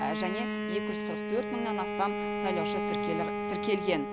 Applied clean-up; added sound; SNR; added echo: none; Bowed string instrument; -1 dB; none.